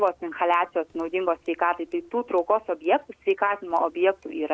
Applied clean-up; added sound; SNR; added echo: none; none; none; none.